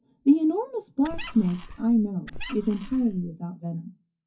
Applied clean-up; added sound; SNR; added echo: classical method WPE with log-MMSE.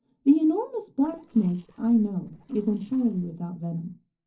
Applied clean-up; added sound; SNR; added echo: neural separator model SepFormer DNS4.